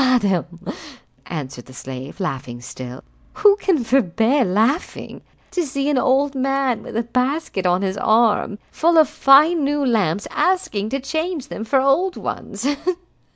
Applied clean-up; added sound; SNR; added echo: none; none; none; none.